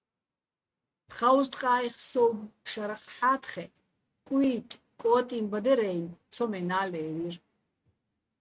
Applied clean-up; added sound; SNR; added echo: neural mask model RNNoise.